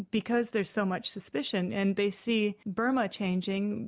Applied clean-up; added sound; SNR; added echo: none; none; none; none.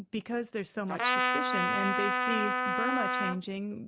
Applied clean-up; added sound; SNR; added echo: none; Trumpet; -5 dB; none.